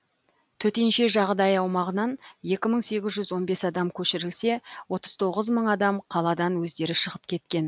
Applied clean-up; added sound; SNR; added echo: none; none; none; none.